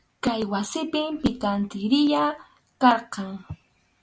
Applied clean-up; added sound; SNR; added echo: none; none; none; none.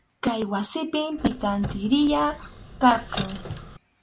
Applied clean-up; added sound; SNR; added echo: none; Squeak; 11 dB; none.